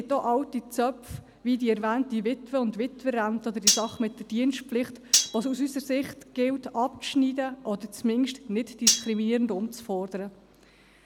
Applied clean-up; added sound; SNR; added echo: none; Cutlery, silverware; 1 dB; none.